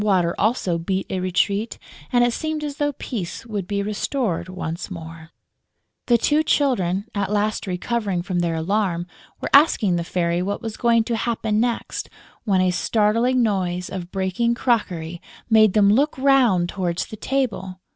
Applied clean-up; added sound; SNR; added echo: none; none; none; none.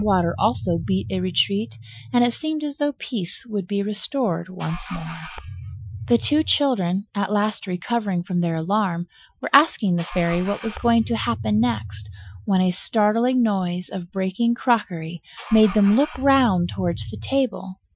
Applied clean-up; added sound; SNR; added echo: classical method Wiener filter.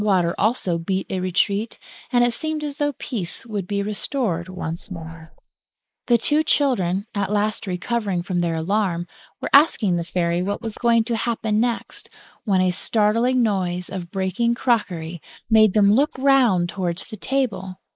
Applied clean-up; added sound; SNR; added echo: neural mask model Resemble Enhance denoiser.